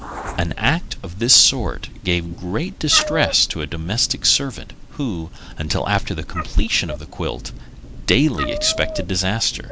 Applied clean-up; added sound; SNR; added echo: none; Meow; 11 dB; none.